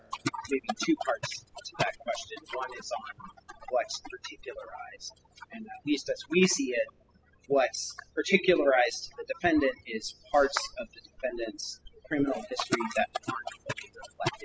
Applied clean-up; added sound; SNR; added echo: classical method spectral subtraction.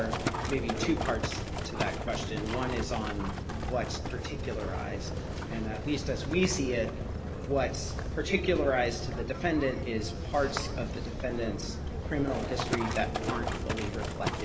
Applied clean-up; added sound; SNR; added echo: none; Livestock, farm animals, working animals; 1 dB; none.